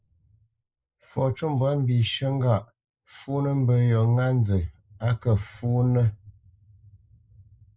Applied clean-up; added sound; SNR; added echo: neural mask model Resemble Enhance denoiser.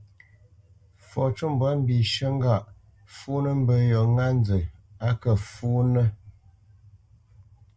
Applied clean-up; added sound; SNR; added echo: none; none; none; none.